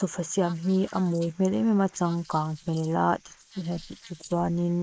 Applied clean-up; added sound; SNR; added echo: neural mask model Resemble Enhance denoiser.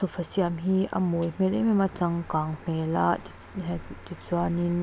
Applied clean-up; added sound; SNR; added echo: none; none; none; none.